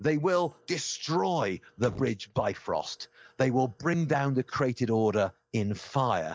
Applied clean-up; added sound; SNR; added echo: neural mask model DeepFilterNet 3.